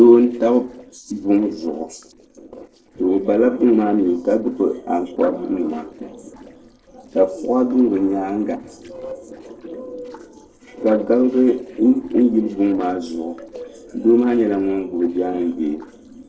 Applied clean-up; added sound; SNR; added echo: neural separator model SepFormer DNS4.